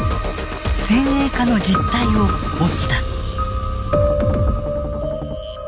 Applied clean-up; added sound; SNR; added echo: none; Strum; 12 dB; none.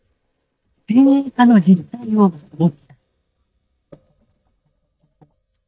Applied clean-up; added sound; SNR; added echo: neural mask model DeepFilterNet 3.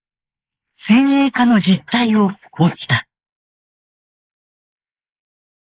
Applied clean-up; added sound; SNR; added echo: neural mask model Resemble Enhance denoiser.